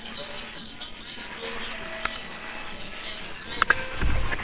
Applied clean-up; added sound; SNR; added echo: neural separator model SepFormer WHAMR!.